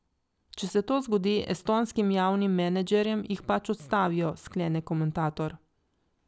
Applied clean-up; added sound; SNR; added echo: none; none; none; none.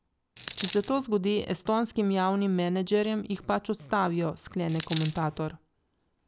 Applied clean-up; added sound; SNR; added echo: none; Coin (dropping); 0 dB; none.